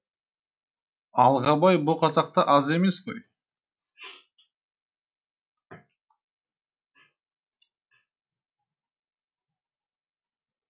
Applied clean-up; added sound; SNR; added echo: none; none; none; none.